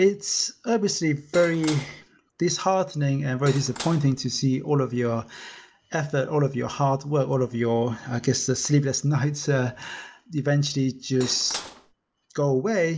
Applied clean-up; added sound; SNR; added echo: none; Cutlery, silverware / Dishes, pots, and pans; 12 dB; none.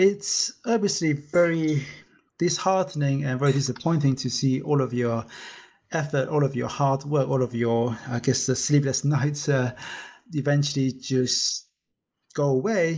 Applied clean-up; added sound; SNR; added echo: neural mask model Resemble Enhance denoiser.